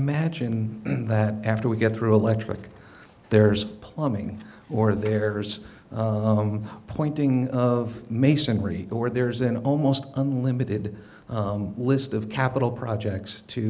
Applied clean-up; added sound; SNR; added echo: none; none; none; none.